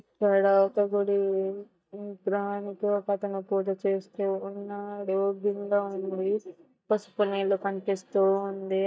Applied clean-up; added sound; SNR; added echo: neural mask model DeepFilterNet 3.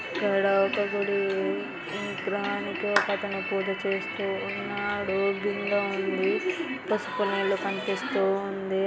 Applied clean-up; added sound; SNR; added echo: none; Clapping; 6 dB; none.